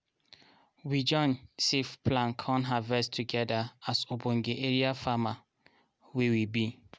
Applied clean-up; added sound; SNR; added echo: none; none; none; none.